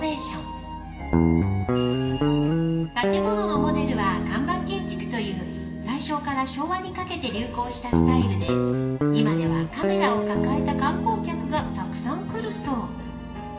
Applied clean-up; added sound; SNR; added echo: none; Guitar; -4 dB; reverberation time 2.2 s.